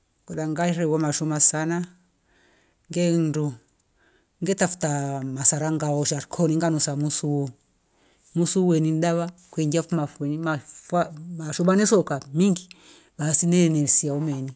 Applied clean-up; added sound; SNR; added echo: none; none; none; none.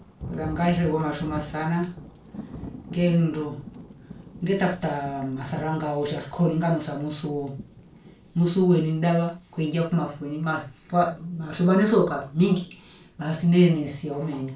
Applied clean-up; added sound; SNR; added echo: none; Thunder / Rain; 19 dB; reverberation time 0.3 s.